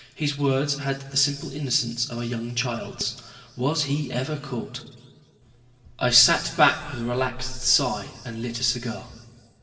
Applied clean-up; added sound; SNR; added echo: none; Dishes, pots, and pans; 19 dB; reverberation time 2.0 s.